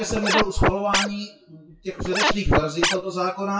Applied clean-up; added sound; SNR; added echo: classical method WPE with log-MMSE.